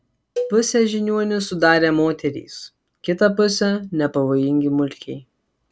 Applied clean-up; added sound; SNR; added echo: none; Cowbell; 12 dB; none.